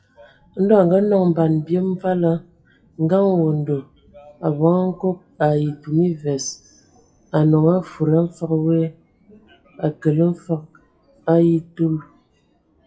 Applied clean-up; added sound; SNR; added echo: classical method WPE with log-MMSE.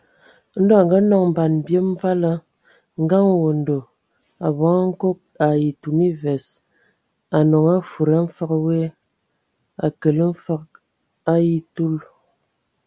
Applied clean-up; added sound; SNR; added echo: none; none; none; none.